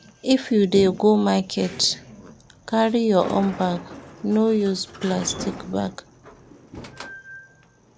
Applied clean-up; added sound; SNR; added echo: none; Sliding door; 17 dB; none.